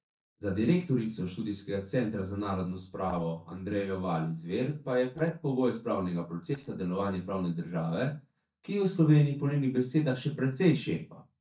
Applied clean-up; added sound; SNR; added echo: neural mask model DeepFilterNet 3.